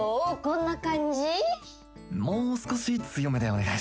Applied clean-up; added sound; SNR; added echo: none; none; none; none.